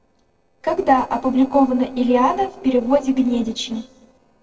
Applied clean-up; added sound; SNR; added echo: neural separator model SepFormer DNS4.